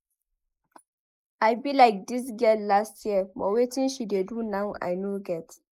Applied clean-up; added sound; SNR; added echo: neural mask model Resemble Enhance denoiser.